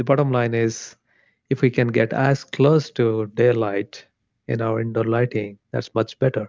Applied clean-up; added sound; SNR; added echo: none; none; none; none.